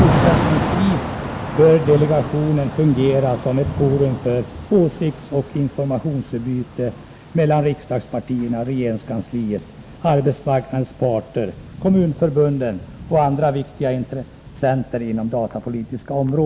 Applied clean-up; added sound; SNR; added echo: none; Thunder / Rain; 8 dB; none.